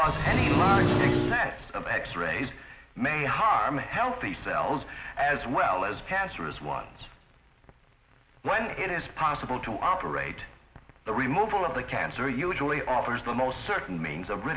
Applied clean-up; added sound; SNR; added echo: none; Engine; -5 dB; reverberation time 1.2 s.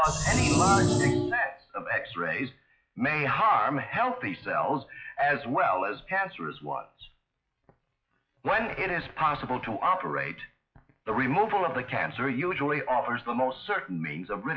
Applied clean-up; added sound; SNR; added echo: classical method WPE with log-MMSE.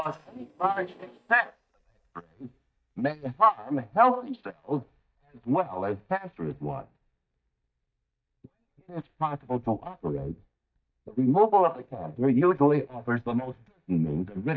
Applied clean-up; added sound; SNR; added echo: neural mask model DeepFilterNet 3.